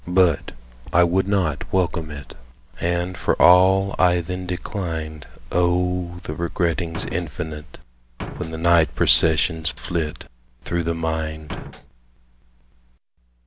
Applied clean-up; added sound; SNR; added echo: none; Slam; 10 dB; none.